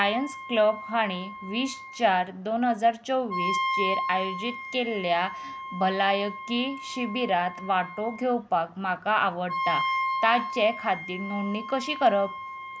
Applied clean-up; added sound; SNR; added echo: none; Wind instrument, woodwind instrument; 7 dB; none.